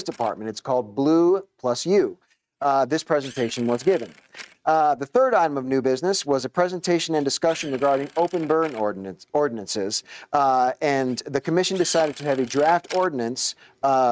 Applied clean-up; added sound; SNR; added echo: neural mask model RNNoise.